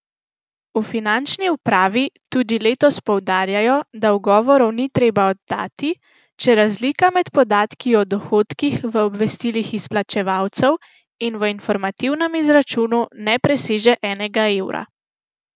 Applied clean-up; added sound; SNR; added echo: none; none; none; none.